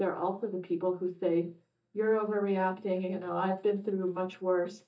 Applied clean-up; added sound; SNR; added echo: neural mask model DeepFilterNet 3.